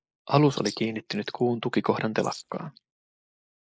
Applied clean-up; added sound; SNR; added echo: neural mask model Resemble Enhance denoiser.